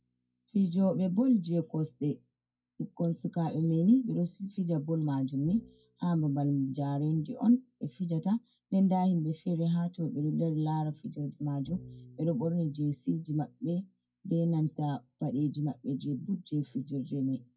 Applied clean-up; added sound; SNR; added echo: classical method WPE with log-MMSE.